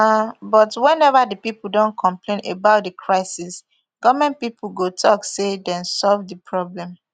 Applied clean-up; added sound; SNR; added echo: none; none; none; none.